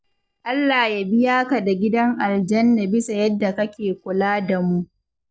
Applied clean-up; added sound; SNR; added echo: neural separator model SepFormer DNS4.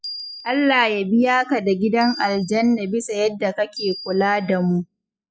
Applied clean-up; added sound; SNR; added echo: classical method spectral subtraction.